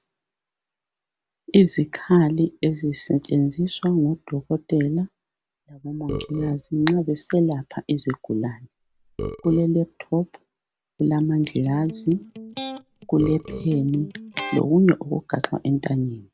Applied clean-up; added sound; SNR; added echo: none; Electric guitar + Burping, eructation; 12 dB; none.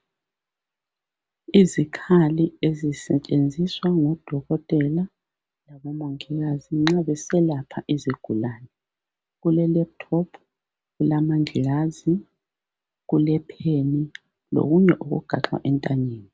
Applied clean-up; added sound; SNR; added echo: none; none; none; none.